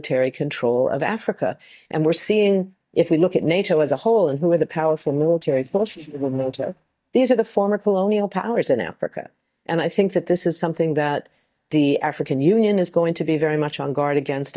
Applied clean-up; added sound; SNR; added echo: neural mask model DeepFilterNet 3.